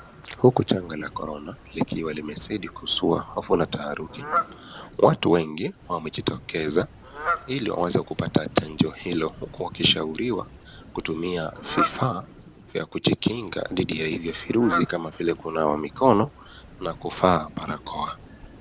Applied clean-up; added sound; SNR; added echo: none; Fowl; 11 dB; none.